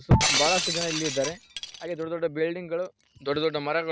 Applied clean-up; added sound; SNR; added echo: none; Shatter; -1 dB; none.